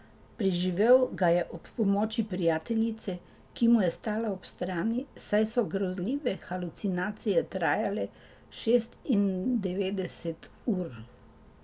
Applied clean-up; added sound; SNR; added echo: none; none; none; none.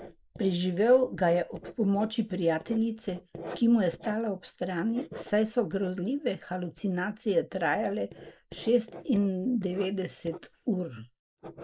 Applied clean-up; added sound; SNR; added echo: neural mask model Resemble Enhance denoiser.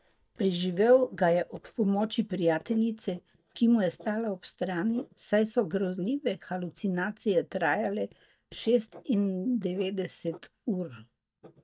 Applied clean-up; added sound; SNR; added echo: neural mask model DeepFilterNet 3.